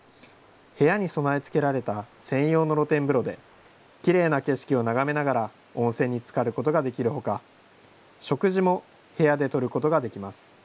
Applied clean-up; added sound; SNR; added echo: none; none; none; none.